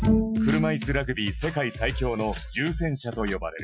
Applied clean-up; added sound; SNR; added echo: classical method Wiener filter.